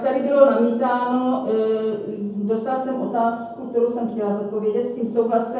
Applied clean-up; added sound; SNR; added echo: none; none; none; reverberation time 0.9 s.